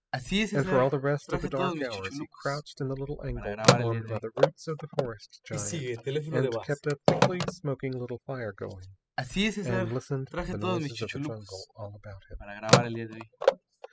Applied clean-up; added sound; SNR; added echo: classical method spectral subtraction.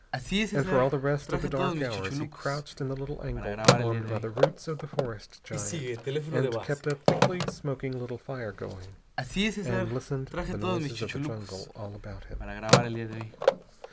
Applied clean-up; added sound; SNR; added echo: none; Telephone; -3 dB; none.